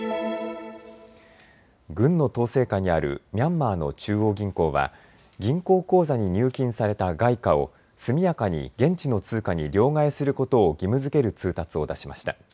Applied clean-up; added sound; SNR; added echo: none; none; none; none.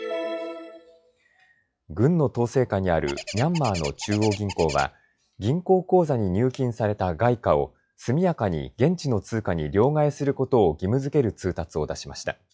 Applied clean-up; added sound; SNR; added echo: classical method log-MMSE.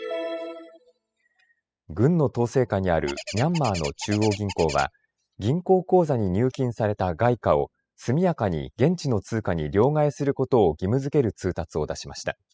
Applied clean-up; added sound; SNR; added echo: classical method spectral subtraction.